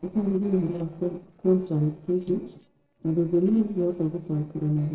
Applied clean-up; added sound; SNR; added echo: neural separator model SepFormer DNS4.